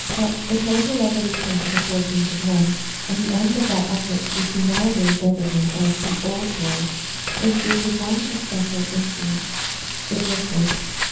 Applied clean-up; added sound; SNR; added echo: none; Frying (food); 4 dB; reverberation time 0.8 s.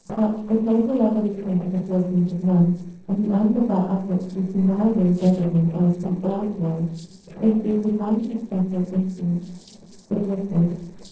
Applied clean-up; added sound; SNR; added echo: neural separator model SepFormer DNS4.